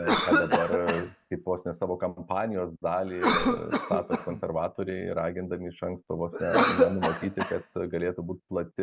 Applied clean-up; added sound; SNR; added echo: none; Cough; -1 dB; none.